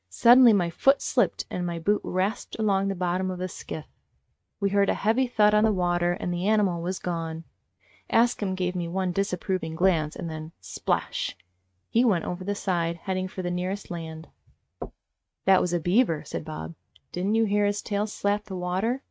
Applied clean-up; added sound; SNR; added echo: neural mask model RNNoise.